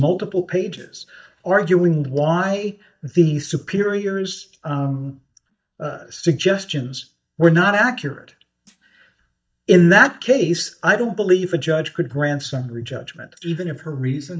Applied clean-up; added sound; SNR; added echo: neural mask model DeepFilterNet 3.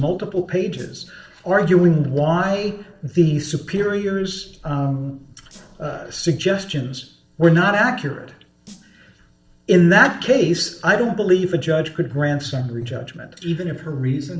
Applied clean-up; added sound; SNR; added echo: neural separator model SepFormer DNS4.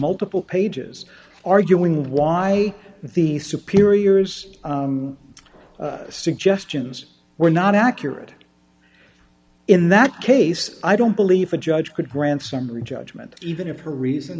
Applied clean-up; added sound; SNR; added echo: none; none; none; none.